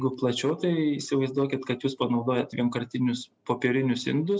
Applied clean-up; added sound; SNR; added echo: none; none; none; none.